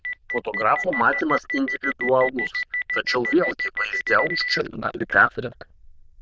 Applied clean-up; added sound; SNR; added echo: neural diffusion model UNIVERSE++.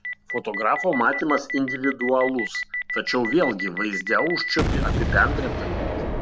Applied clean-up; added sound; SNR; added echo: none; Boom; 3 dB; none.